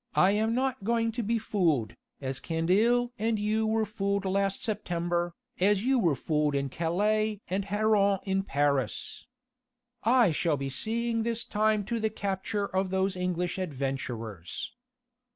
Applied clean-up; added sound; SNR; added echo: none; none; none; none.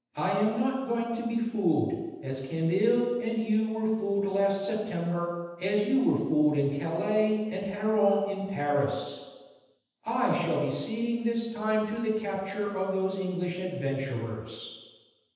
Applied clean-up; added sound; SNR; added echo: none; none; none; reverberation time 1.1 s.